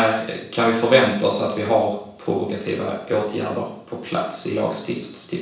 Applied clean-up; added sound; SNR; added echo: none; none; none; reverberation time 0.7 s.